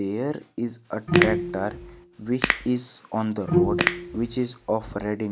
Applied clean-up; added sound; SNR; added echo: none; Bowed string instrument + Crack / Crackle; -2 dB; none.